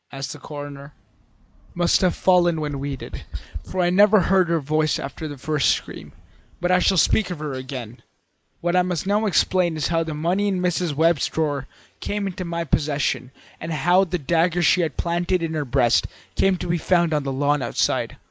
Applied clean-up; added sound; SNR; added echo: neural mask model Resemble Enhance denoiser.